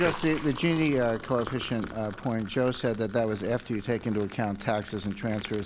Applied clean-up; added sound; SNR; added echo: none; Bell + Liquid; 11 dB; none.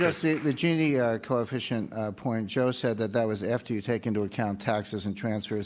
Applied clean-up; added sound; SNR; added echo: none; none; none; none.